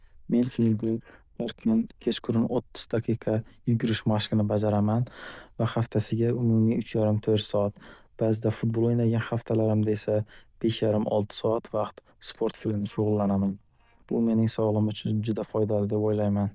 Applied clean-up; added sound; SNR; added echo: neural diffusion model UNIVERSE++.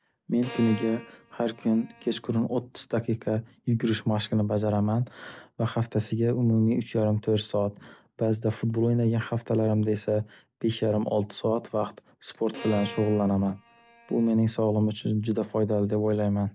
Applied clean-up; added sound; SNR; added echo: none; Bowed string instrument; 17 dB; none.